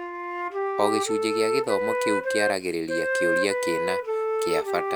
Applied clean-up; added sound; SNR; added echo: none; Wind instrument, woodwind instrument; -3 dB; none.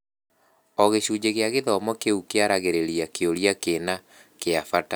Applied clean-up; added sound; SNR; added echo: none; none; none; none.